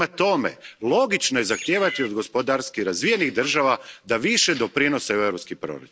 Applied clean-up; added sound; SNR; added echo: none; Bird; 10 dB; none.